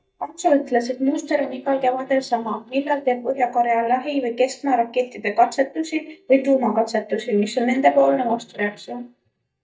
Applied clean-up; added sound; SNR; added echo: neural mask model DeepFilterNet 3.